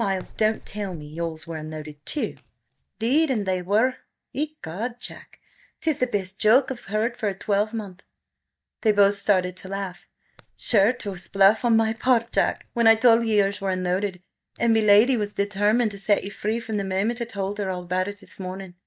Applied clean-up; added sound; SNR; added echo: neural mask model DeepFilterNet 3.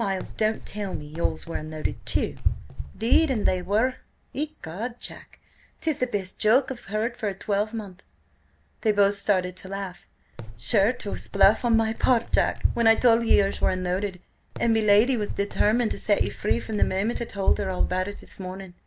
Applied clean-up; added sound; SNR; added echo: none; Run; 0 dB; none.